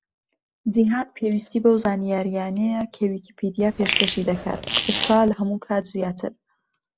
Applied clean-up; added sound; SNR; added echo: none; Fart; 2 dB; none.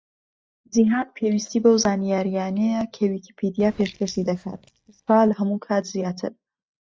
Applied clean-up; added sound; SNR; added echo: neural mask model DeepFilterNet 3.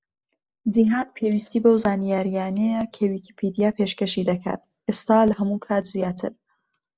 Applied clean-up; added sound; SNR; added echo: none; none; none; none.